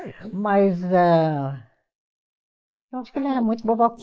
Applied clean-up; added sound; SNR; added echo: neural mask model Resemble Enhance denoiser.